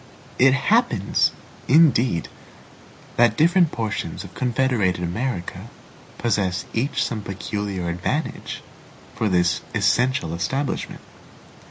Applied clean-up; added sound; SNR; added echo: none; none; none; none.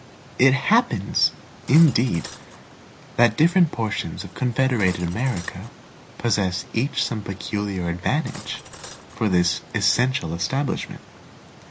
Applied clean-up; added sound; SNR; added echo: none; Cutlery, silverware; 20 dB; none.